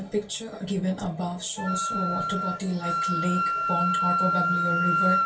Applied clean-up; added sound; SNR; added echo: none; Wind instrument, woodwind instrument; -2 dB; reverberation time 0.2 s.